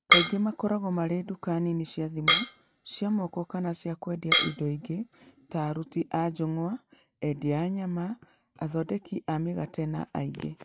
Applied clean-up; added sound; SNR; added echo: neural mask model RNNoise.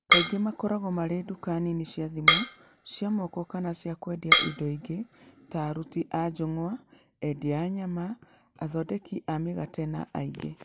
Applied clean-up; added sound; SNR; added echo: none; Drum kit; -2 dB; none.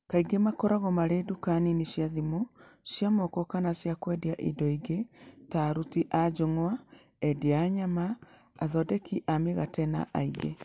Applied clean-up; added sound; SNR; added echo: none; none; none; none.